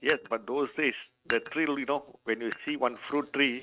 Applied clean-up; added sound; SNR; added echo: neural mask model RNNoise.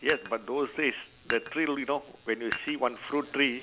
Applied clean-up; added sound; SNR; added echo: none; Dishes, pots, and pans; 11 dB; none.